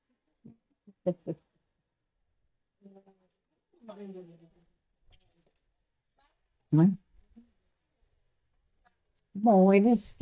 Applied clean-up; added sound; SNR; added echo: neural mask model DeepFilterNet 3.